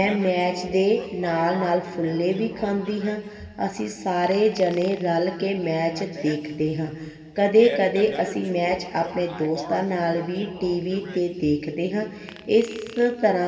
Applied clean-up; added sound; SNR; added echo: none; Fart; 17 dB; reverberation time 2.0 s.